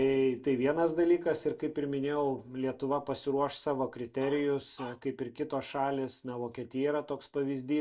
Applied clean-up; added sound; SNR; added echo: neural mask model DeepFilterNet 3.